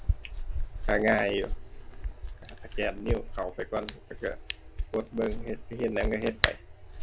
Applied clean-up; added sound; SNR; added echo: none; Hands; 1 dB; none.